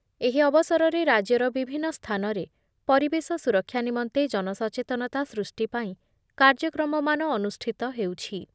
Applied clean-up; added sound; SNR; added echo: none; none; none; none.